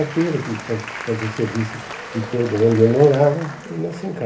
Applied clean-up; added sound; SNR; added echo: none; Applause / Crowd; 14 dB; reverberation time 0.3 s.